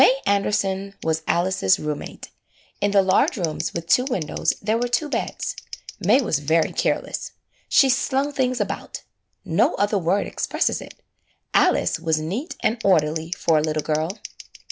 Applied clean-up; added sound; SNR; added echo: none; Scissors; 17 dB; none.